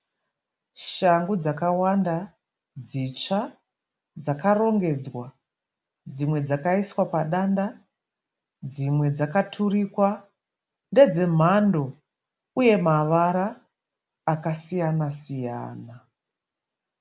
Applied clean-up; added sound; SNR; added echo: none; none; none; none.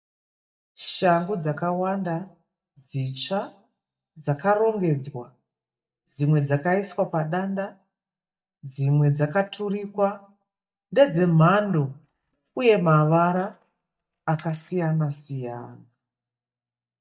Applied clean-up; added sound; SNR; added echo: neural mask model DeepFilterNet 3.